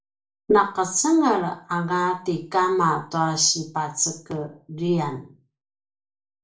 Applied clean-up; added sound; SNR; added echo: none; none; none; reverberation time 0.4 s.